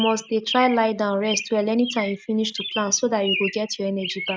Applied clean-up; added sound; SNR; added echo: none; Chirp, tweet; 10 dB; none.